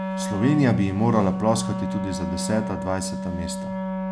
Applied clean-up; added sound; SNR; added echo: none; Wind instrument, woodwind instrument; 4 dB; none.